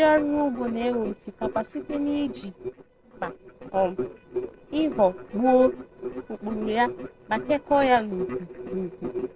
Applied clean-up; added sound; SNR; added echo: neural separator model SepFormer DNS4.